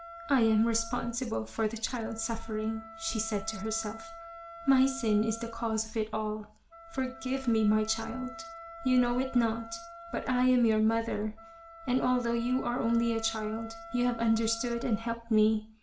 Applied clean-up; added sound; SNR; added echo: none; Wind instrument, woodwind instrument; 17 dB; reverberation time 0.4 s.